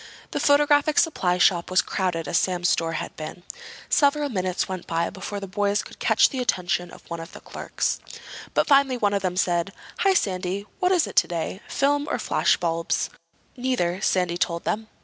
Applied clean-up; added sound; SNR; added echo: none; none; none; none.